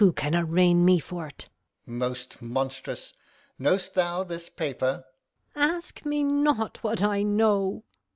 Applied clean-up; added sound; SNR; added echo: none; none; none; none.